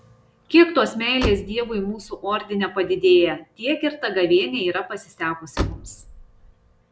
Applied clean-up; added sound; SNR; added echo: none; Slam; 9 dB; none.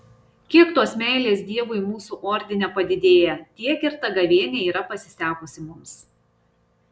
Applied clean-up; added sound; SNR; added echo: none; none; none; none.